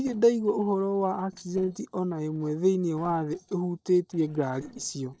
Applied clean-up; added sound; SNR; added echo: neural separator model SepFormer DNS4.